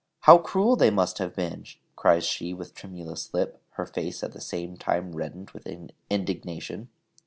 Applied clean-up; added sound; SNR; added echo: none; none; none; none.